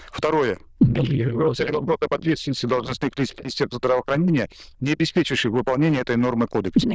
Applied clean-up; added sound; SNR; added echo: neural diffusion model UNIVERSE++.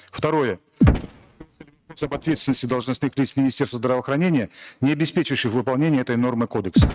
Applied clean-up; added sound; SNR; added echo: neural mask model RNNoise.